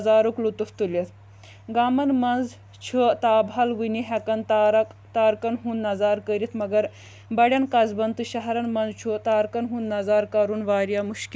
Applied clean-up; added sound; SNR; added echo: none; none; none; none.